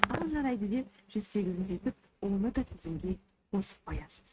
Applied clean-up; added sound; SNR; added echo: neural mask model RNNoise.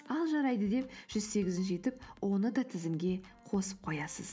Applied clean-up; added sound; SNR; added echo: none; none; none; none.